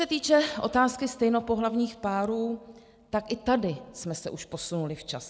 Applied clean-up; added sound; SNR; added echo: none; none; none; none.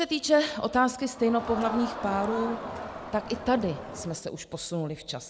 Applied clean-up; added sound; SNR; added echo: none; Crowd; 8 dB; none.